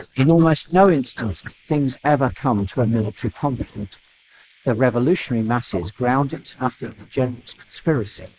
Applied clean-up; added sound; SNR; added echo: neural mask model Resemble Enhance denoiser.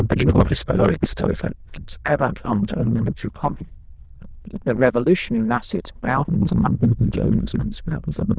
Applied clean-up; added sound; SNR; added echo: neural diffusion model UNIVERSE++.